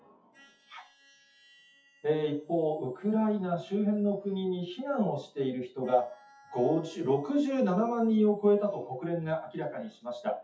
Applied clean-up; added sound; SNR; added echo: classical method WPE with log-MMSE.